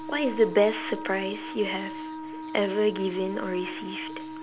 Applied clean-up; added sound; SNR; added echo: none; Wind instrument, woodwind instrument; 9 dB; none.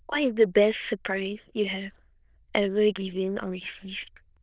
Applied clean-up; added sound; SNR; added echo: neural diffusion model UNIVERSE++.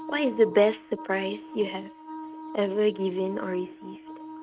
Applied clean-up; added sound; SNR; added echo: neural mask model RNNoise.